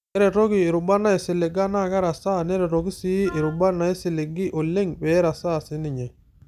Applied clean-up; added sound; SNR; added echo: none; Wind instrument, woodwind instrument; 19 dB; none.